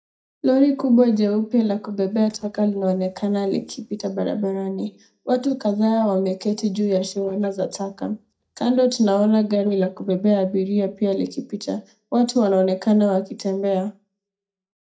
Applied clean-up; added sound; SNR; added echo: neural mask model DeepFilterNet 3.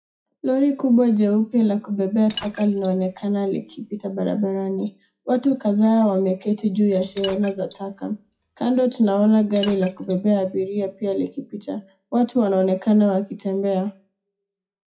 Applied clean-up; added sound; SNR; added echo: classical method WPE with log-MMSE.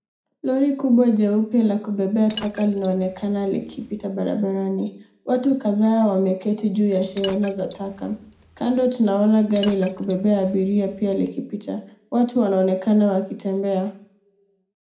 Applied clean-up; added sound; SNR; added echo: none; Liquid; 19 dB; reverberation time 0.4 s.